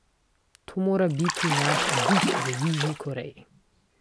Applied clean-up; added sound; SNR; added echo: none; Bathtub (filling or washing) / Splash, splatter; -1 dB; none.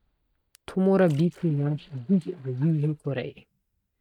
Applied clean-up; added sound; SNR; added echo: neural mask model DeepFilterNet 3.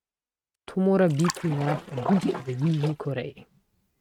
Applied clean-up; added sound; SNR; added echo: neural mask model RNNoise.